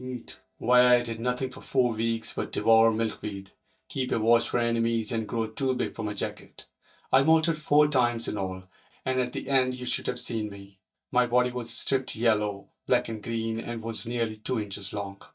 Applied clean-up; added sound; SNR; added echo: neural mask model DeepFilterNet 3.